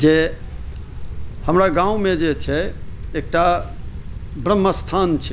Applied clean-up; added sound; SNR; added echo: none; Cricket; 8 dB; none.